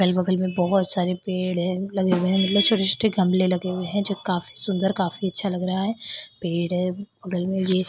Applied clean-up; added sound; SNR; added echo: none; Snare drum; 14 dB; none.